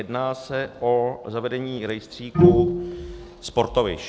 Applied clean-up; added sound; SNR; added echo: none; Bowed string instrument; -5 dB; none.